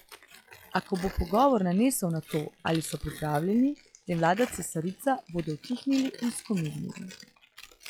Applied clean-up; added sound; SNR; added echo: classical method log-MMSE.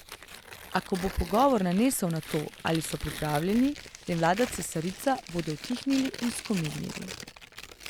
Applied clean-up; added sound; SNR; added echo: none; Tearing; 13 dB; none.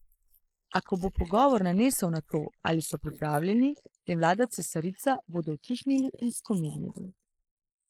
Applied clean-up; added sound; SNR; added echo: neural mask model Resemble Enhance denoiser.